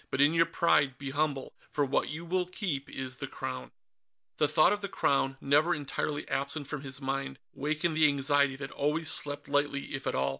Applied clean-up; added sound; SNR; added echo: none; none; none; none.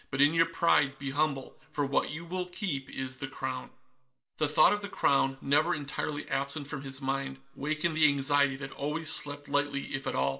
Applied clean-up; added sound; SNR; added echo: none; none; none; reverberation time 0.4 s.